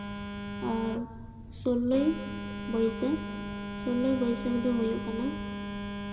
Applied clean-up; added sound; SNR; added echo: none; Telephone; 6 dB; reverberation time 2.3 s.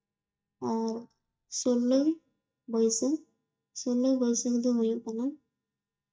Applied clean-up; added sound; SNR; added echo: neural mask model DeepFilterNet 3.